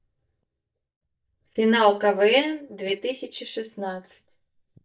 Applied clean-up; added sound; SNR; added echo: neural mask model DeepFilterNet 3.